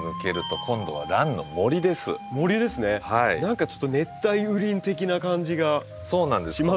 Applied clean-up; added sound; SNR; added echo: none; none; none; none.